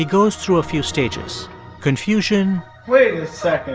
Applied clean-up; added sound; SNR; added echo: none; none; none; none.